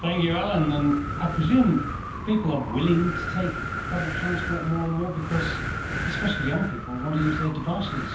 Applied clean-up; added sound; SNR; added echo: none; Wind; 5 dB; reverberation time 0.5 s.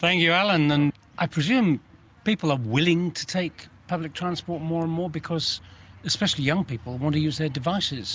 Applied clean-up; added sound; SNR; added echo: none; none; none; none.